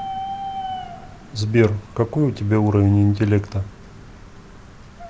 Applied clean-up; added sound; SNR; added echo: none; Bird; 14 dB; none.